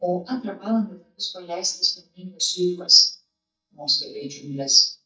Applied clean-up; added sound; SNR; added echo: neural mask model DeepFilterNet 3.